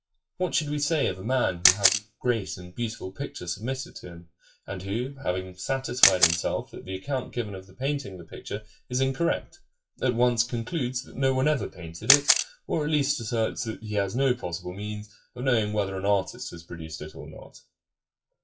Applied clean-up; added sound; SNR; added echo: classical method WPE with log-MMSE.